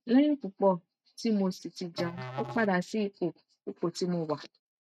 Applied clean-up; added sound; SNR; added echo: neural mask model RNNoise.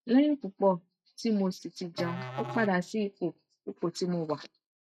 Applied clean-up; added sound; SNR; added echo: classical method log-MMSE.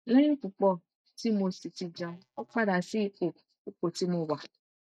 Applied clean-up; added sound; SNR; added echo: neural mask model DeepFilterNet 3.